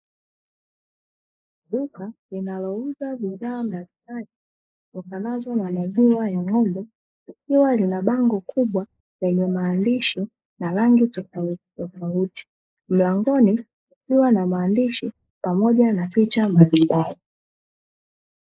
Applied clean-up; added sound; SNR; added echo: neural mask model Resemble Enhance denoiser.